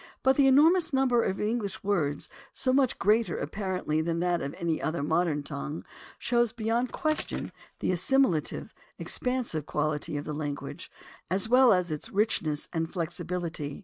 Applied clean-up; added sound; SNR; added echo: neural mask model RNNoise.